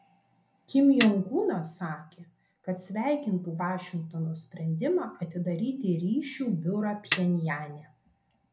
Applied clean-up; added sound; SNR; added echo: none; Snare drum; 6 dB; reverberation time 0.2 s.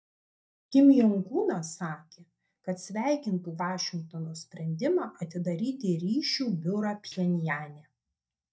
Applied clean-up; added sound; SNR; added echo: neural mask model DeepFilterNet 3.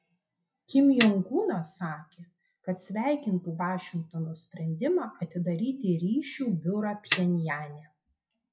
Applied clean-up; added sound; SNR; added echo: classical method WPE with log-MMSE.